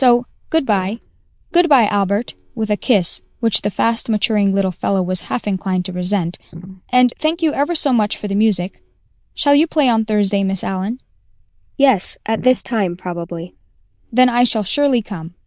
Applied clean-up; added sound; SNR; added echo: neural diffusion model UNIVERSE++.